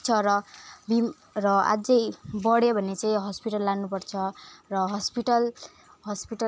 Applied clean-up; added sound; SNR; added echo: none; none; none; none.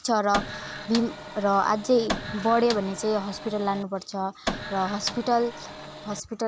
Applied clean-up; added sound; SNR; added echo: none; Printer; 9 dB; none.